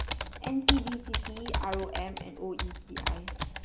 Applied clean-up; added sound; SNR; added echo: none; Computer keyboard; -3 dB; none.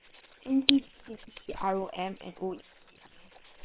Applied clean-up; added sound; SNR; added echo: neural separator model SepFormer WHAM!.